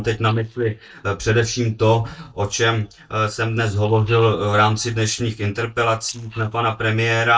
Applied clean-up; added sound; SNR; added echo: neural mask model DeepFilterNet 3.